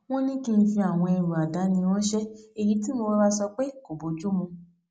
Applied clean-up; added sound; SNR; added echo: none; none; none; none.